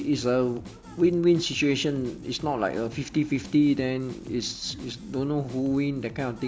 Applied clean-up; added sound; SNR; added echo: none; Drum kit; 18 dB; none.